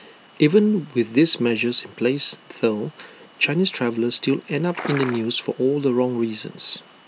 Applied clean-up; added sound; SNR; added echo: none; Liquid; 9 dB; none.